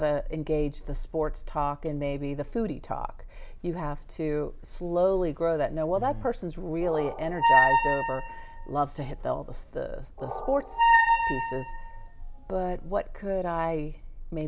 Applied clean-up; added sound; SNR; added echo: none; Squeak; -3 dB; none.